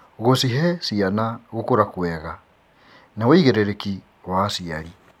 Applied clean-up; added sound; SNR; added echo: none; none; none; none.